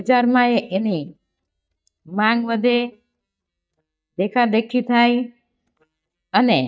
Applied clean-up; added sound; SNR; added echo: neural mask model DeepFilterNet 3.